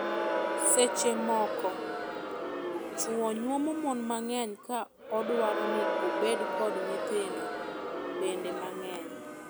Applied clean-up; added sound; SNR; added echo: none; Crowd; 1 dB; none.